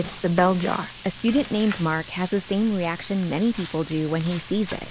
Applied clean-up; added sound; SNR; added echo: none; Frying (food); 13 dB; none.